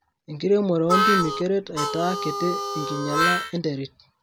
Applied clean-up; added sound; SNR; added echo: none; Harmonica; -1 dB; none.